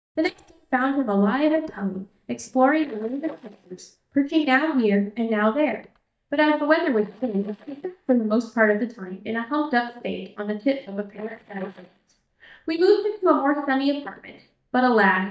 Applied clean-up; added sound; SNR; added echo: neural mask model DeepFilterNet 3.